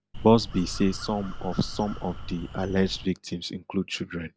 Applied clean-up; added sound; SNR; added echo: none; Crow; 10 dB; none.